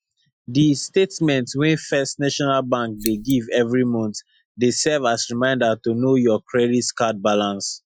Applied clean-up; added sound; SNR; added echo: classical method Wiener filter.